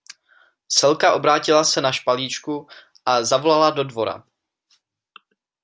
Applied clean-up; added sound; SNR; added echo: none; none; none; none.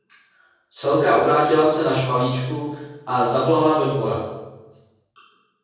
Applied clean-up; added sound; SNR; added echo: none; none; none; reverberation time 1.3 s.